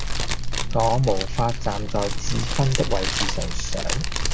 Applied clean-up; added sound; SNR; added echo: none; Fire; -3 dB; none.